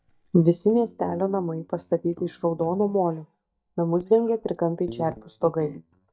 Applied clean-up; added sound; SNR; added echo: neural mask model DeepFilterNet 3.